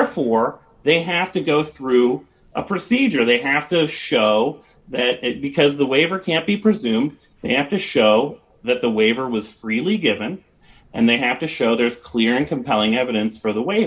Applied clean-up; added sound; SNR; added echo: none; none; none; none.